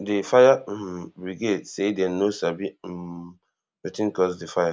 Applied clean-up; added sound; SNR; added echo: none; none; none; none.